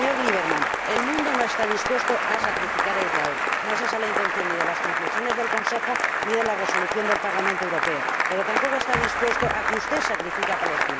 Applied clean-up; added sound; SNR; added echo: none; Applause / Cheering; -4 dB; none.